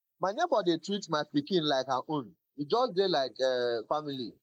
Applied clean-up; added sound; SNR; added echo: neural mask model Resemble Enhance denoiser.